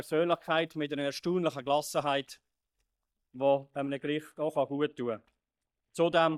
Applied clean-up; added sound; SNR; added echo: neural mask model DeepFilterNet 3.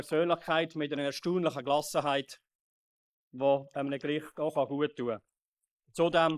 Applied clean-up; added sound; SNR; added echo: neural mask model Resemble Enhance denoiser.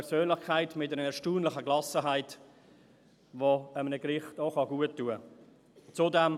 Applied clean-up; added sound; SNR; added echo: none; none; none; none.